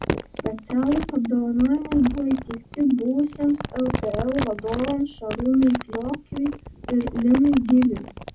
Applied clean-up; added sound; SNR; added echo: none; Crumpling, crinkling; 10 dB; reverberation time 0.4 s.